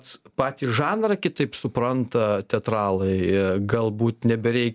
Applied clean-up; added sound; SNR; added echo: none; none; none; none.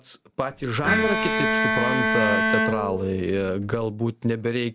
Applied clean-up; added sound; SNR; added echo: none; Bowed string instrument; -2 dB; none.